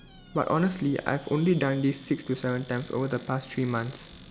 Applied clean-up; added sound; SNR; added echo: none; Squeak / Cupboard open or close; 17 dB; none.